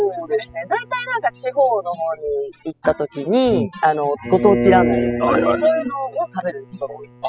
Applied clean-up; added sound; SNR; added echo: classical method spectral subtraction.